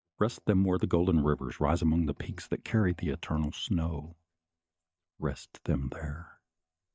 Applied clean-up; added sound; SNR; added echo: neural mask model DeepFilterNet 3.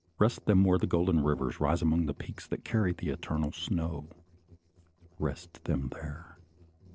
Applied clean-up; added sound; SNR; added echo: neural separator model SepFormer DNS4.